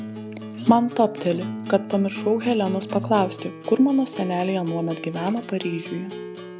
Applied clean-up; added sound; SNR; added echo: none; Acoustic guitar; 10 dB; none.